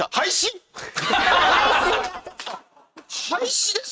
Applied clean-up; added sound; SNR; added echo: neural mask model RNNoise.